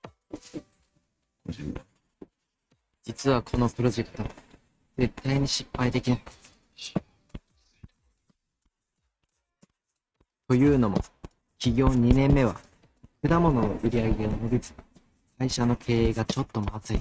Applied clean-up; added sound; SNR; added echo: neural mask model RNNoise.